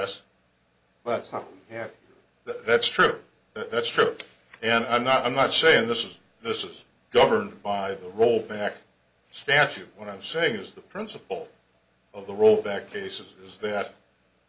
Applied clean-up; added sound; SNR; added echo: none; none; none; none.